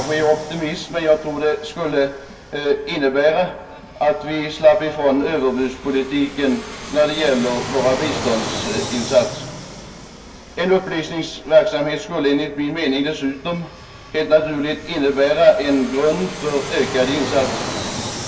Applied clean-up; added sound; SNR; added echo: none; Fixed-wing aircraft, airplane; 12 dB; reverberation time 0.2 s.